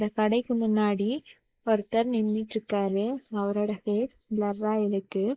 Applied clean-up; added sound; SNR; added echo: neural mask model Resemble Enhance denoiser.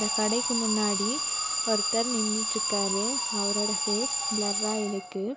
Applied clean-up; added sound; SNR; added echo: none; Alarm; -2 dB; none.